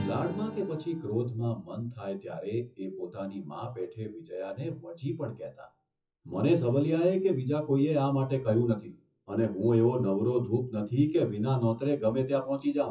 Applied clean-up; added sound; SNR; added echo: classical method WPE with log-MMSE.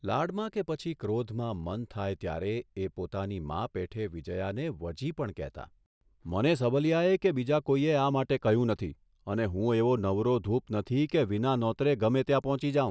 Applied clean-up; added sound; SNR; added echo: none; none; none; none.